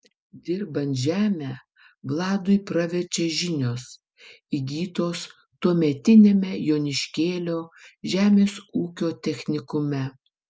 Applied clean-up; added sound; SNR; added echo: none; none; none; none.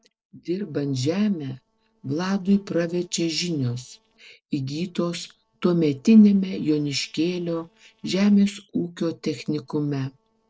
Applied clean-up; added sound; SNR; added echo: neural separator model SepFormer DNS4.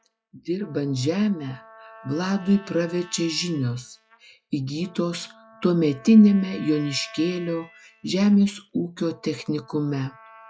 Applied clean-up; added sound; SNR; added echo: classical method log-MMSE.